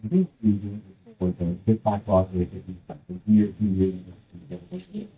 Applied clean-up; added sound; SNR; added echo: neural mask model DeepFilterNet 3.